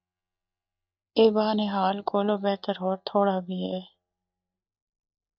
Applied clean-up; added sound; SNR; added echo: neural mask model DeepFilterNet 3.